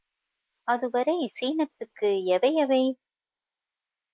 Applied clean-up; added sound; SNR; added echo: neural mask model Resemble Enhance denoiser.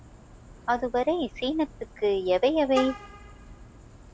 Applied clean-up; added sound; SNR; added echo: none; Vehicle horn, car horn, honking; 14 dB; none.